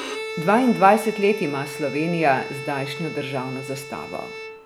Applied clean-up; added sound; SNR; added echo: none; Bowed string instrument; 11 dB; none.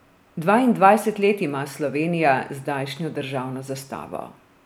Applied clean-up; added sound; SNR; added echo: none; none; none; none.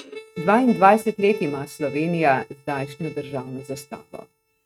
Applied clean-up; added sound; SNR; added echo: neural mask model RNNoise.